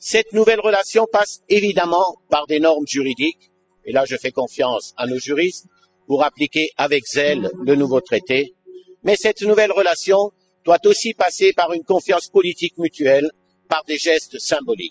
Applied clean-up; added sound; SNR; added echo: classical method spectral subtraction.